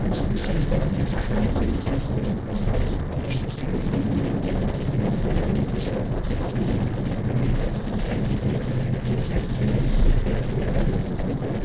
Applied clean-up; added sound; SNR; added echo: neural separator model SepFormer DNS4.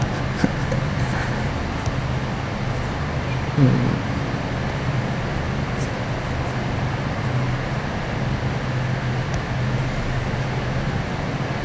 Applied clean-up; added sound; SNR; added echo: none; Thump, thud; 14 dB; none.